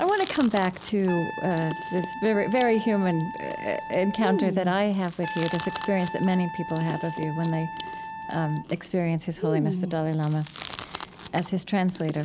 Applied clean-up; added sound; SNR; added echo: none; Chewing, mastication + Trumpet; 8 dB; none.